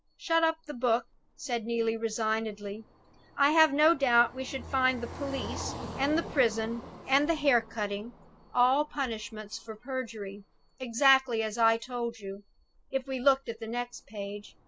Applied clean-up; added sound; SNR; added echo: none; Car passing by; 17 dB; none.